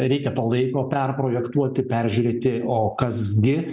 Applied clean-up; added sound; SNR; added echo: none; none; none; none.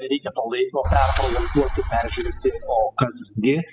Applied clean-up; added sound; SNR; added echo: classical method spectral subtraction.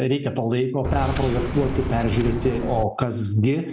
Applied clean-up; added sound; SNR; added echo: none; Subway, metro, underground; 3 dB; none.